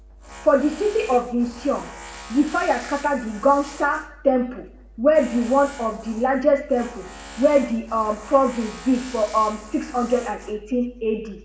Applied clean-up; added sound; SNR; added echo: none; Tools; 18 dB; reverberation time 0.6 s.